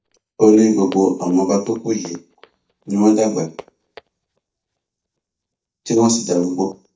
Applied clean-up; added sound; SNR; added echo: neural mask model DeepFilterNet 3.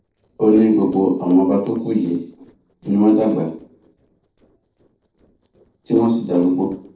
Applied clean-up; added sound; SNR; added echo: neural separator model SepFormer DNS4.